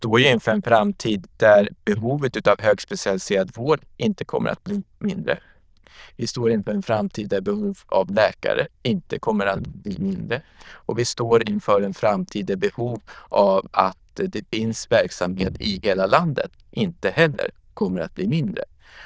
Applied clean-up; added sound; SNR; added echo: neural diffusion model UNIVERSE++.